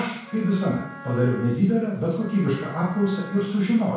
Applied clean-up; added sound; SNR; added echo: none; Wind instrument, woodwind instrument; 19 dB; reverberation time 0.7 s.